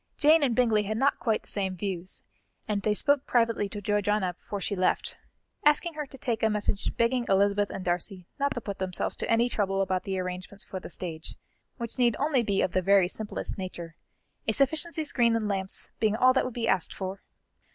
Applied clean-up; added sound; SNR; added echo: none; none; none; none.